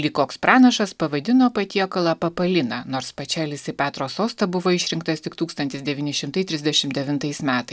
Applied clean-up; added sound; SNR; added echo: none; none; none; none.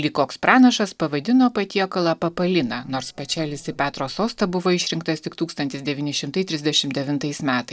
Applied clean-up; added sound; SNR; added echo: neural separator model SepFormer DNS4.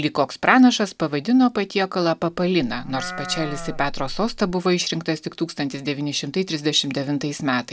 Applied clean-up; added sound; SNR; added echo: none; Livestock, farm animals, working animals; 9 dB; none.